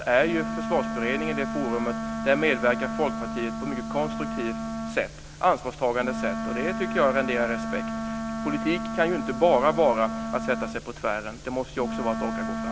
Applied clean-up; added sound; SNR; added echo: none; Wind instrument, woodwind instrument; 5 dB; none.